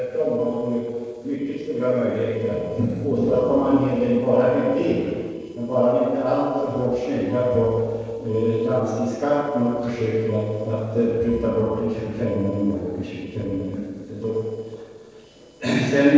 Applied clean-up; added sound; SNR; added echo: neural separator model SepFormer DNS4.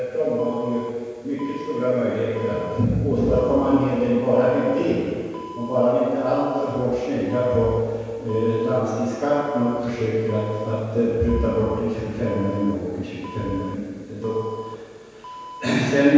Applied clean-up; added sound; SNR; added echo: none; Alarm; 18 dB; reverberation time 1.9 s.